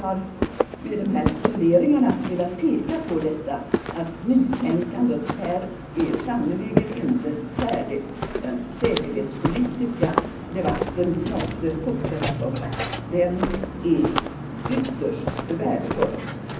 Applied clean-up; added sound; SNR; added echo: none; Walk, footsteps; 4 dB; reverberation time 0.6 s.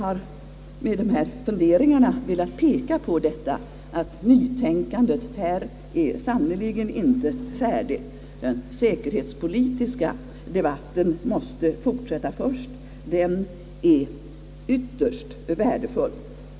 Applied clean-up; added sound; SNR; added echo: none; none; none; none.